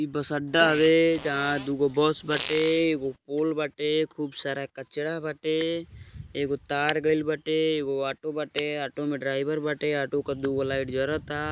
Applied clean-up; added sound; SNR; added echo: none; Fart; 11 dB; none.